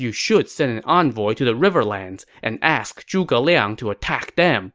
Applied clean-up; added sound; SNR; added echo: none; none; none; none.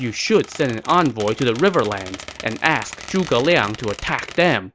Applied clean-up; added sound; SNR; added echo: none; Squeak; 16 dB; none.